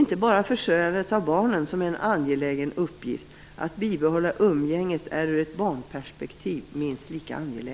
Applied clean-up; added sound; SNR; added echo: none; none; none; none.